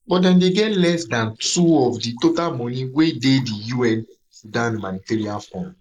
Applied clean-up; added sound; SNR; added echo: neural mask model Resemble Enhance denoiser.